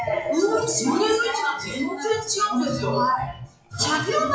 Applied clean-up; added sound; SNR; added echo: classical method WPE with log-MMSE.